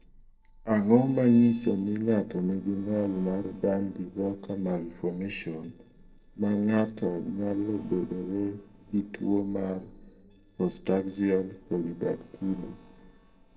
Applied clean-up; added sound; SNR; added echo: neural separator model SepFormer DNS4.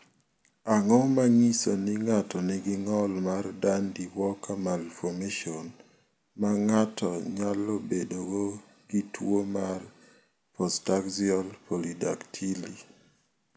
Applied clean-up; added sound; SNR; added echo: none; none; none; none.